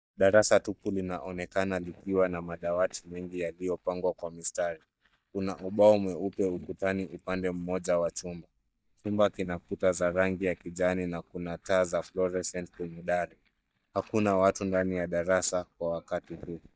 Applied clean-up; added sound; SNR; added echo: neural mask model DeepFilterNet 3.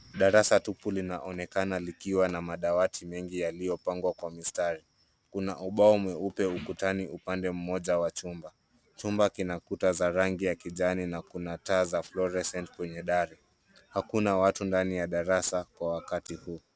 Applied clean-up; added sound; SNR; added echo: none; none; none; none.